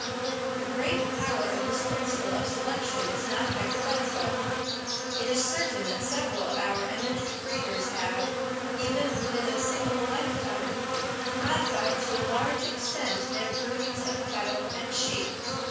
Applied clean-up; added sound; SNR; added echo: none; Insect; -3 dB; reverberation time 0.7 s.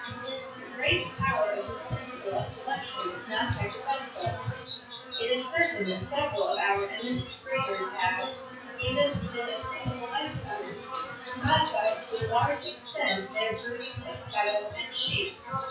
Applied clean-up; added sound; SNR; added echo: classical method WPE with log-MMSE.